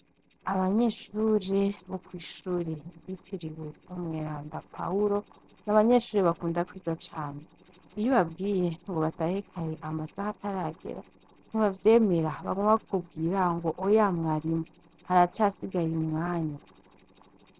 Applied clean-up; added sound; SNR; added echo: neural separator model SepFormer DNS4.